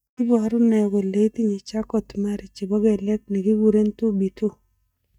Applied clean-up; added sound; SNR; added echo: neural mask model DeepFilterNet 3.